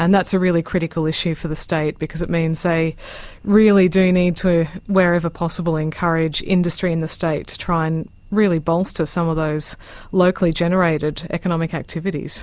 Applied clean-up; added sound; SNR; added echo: none; none; none; none.